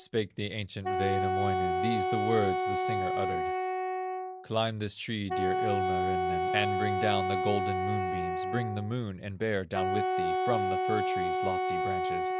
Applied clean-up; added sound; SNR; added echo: none; Wind instrument, woodwind instrument; -3 dB; none.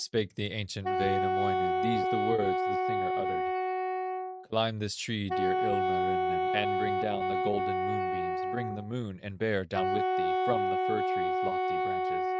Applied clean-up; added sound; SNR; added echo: neural mask model RNNoise.